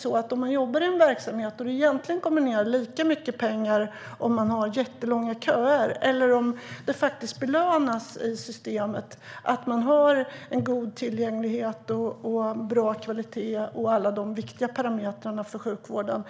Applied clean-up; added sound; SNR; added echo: none; none; none; none.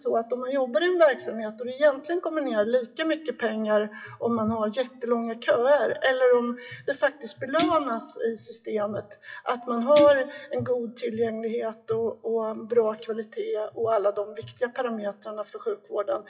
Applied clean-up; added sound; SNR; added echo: classical method WPE with log-MMSE.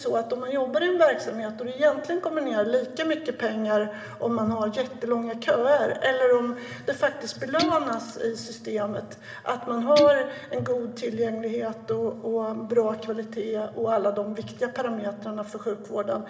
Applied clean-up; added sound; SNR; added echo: none; Guitar; 9 dB; reverberation time 2.7 s.